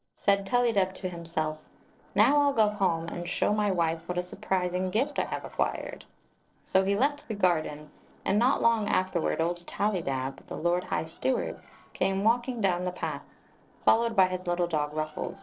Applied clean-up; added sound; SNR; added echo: neural separator model SepFormer DNS4.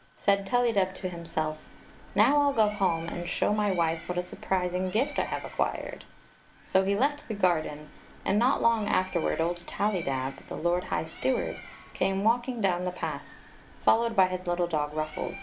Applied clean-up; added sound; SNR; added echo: none; Bird; 18 dB; none.